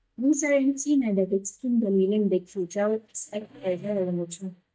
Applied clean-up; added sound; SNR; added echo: neural mask model DeepFilterNet 3.